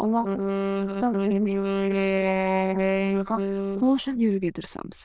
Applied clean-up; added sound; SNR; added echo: neural diffusion model UNIVERSE++.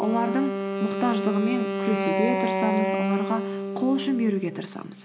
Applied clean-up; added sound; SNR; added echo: none; Wind instrument, woodwind instrument; 1 dB; none.